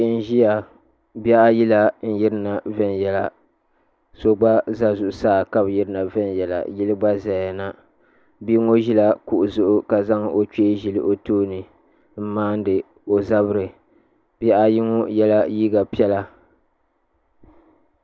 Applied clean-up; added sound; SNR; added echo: none; none; none; none.